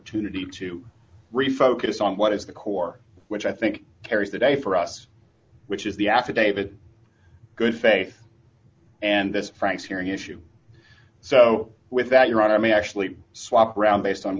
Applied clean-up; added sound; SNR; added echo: none; none; none; none.